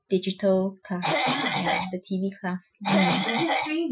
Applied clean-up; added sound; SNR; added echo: classical method Wiener filter.